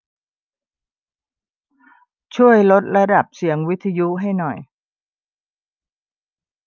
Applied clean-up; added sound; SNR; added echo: none; none; none; none.